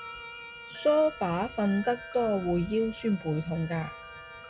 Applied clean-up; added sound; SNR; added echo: none; Wind chime + Bowed string instrument; 15 dB; none.